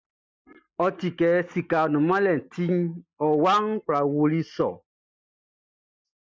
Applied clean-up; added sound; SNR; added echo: neural mask model Resemble Enhance denoiser.